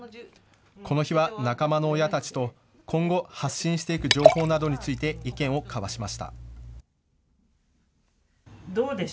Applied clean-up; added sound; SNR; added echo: none; Liquid; -2 dB; none.